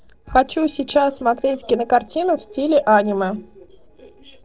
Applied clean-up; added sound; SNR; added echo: neural separator model SepFormer DNS4.